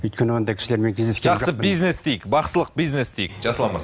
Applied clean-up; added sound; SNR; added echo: none; none; none; none.